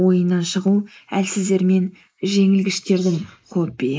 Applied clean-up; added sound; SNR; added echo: neural mask model Resemble Enhance denoiser.